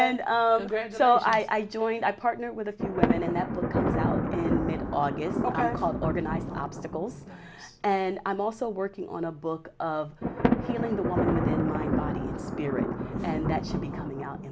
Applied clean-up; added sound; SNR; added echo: none; Thunder; 2 dB; none.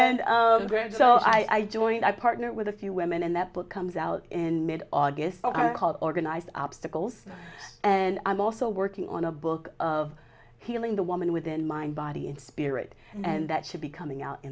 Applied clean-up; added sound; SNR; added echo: none; none; none; none.